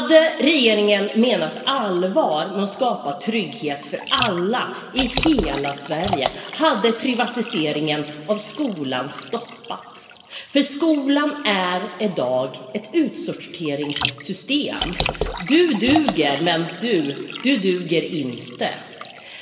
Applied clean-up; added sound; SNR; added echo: none; Liquid; 11 dB; reverberation time 2.1 s.